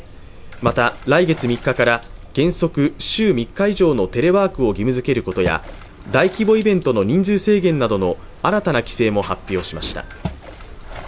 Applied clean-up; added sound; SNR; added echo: none; Water / Splash, splatter; 20 dB; none.